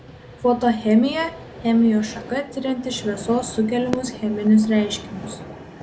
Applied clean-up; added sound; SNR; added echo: none; Fireworks + Vehicle; 14 dB; none.